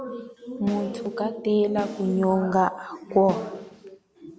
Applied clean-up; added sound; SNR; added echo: none; Snare drum; 14 dB; none.